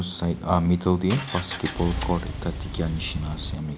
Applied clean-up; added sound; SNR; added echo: none; Engine; 6 dB; none.